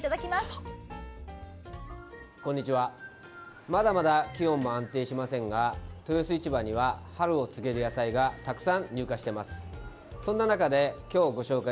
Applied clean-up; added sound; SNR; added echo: none; none; none; none.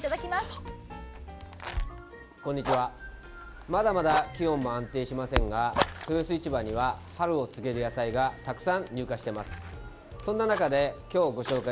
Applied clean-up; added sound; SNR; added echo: none; Fire + Crackle; 8 dB; none.